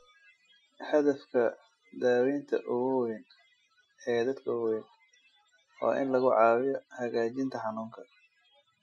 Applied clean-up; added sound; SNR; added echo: classical method Wiener filter.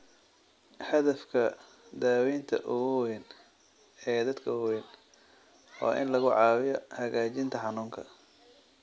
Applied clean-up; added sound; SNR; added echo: none; none; none; none.